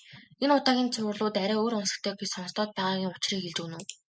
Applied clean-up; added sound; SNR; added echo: none; none; none; none.